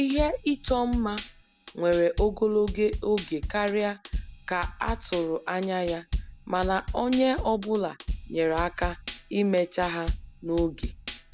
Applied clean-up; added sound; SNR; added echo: none; Drum kit; 8 dB; none.